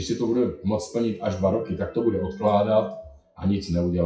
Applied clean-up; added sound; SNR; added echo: classical method WPE with log-MMSE.